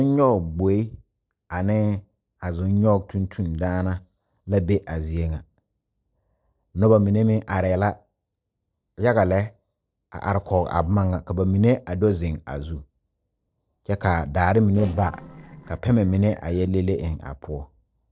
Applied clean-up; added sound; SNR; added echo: neural separator model SepFormer DNS4.